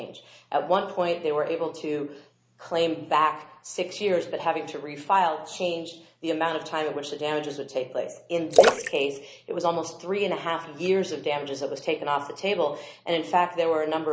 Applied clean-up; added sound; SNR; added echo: none; Splash, splatter; -2 dB; none.